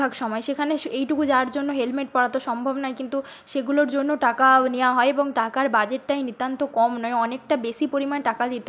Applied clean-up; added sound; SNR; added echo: none; none; none; none.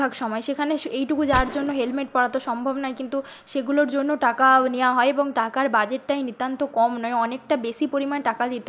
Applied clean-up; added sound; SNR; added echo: none; Gunshot, gunfire; 13 dB; none.